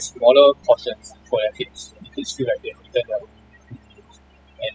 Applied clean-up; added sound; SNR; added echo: classical method spectral subtraction.